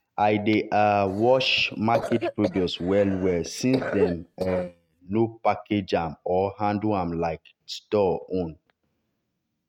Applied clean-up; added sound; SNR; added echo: neural mask model RNNoise.